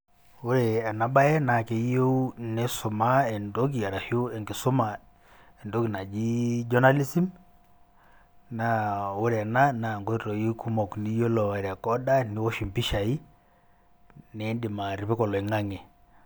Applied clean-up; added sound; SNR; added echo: none; none; none; none.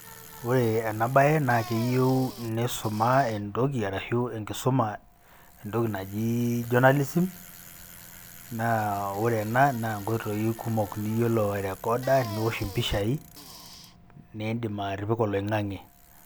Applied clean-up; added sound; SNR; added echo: none; Bicycle; 19 dB; none.